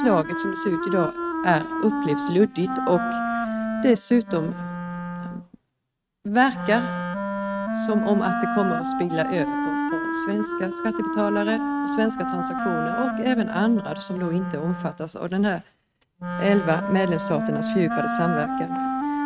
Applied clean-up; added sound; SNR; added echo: neural mask model RNNoise.